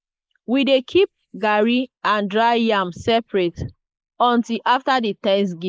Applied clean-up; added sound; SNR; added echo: neural mask model Resemble Enhance denoiser.